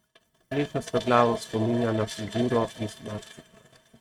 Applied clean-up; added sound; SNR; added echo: neural mask model RNNoise.